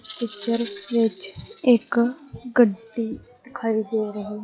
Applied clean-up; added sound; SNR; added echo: classical method log-MMSE.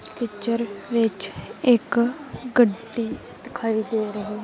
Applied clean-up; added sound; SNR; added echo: none; none; none; none.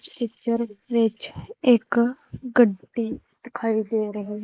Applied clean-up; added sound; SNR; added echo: neural mask model Resemble Enhance denoiser.